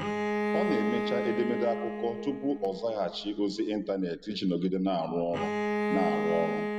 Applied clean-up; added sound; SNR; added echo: none; Bowed string instrument; 2 dB; none.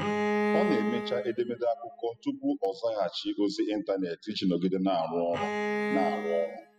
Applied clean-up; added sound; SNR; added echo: classical method spectral subtraction.